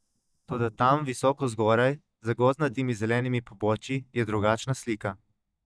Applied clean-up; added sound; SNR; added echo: neural mask model DeepFilterNet 3.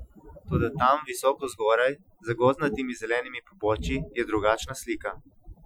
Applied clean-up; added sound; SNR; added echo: classical method Wiener filter.